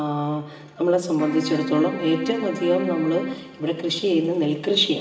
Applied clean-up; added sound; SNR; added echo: none; Keyboard (musical); 9 dB; reverberation time 0.9 s.